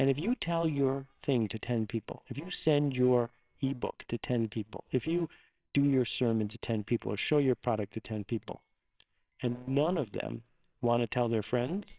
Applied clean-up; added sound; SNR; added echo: neural separator model SepFormer WHAMR!.